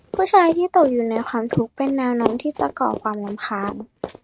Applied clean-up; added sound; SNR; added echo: neural mask model RNNoise.